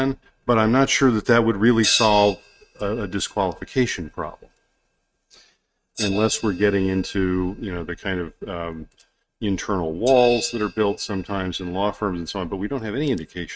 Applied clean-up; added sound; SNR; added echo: neural mask model RNNoise.